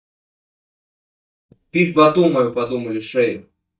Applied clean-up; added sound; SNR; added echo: neural mask model DeepFilterNet 3.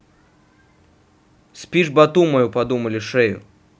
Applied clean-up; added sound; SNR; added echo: none; none; none; none.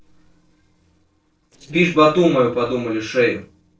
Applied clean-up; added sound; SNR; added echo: neural separator model SepFormer DNS4.